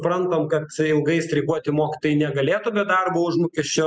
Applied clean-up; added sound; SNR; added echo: classical method spectral subtraction.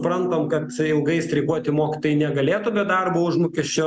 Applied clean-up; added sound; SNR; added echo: none; Piano; 16 dB; none.